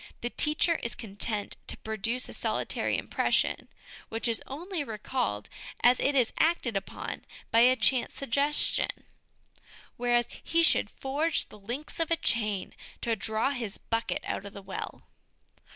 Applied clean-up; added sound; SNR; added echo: none; none; none; none.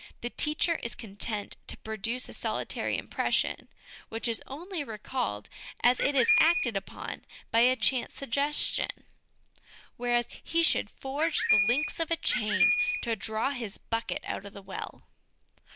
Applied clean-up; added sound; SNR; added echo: none; Bird; -3 dB; none.